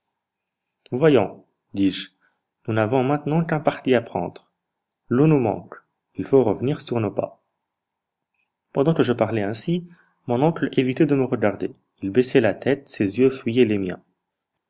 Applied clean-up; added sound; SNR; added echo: none; none; none; none.